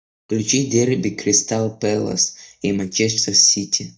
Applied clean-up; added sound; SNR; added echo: neural mask model DeepFilterNet 3.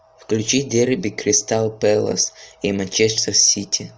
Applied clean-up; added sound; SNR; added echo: none; none; none; none.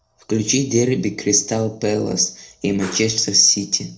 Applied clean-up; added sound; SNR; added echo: neural separator model SepFormer DNS4.